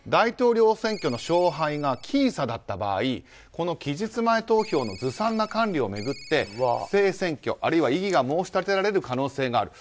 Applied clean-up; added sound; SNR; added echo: none; Ringtone; 19 dB; none.